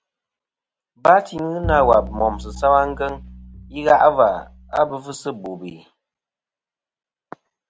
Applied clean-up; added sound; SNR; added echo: none; Bowed string instrument; 12 dB; none.